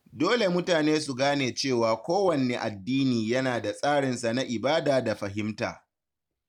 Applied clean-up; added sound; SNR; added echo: none; none; none; none.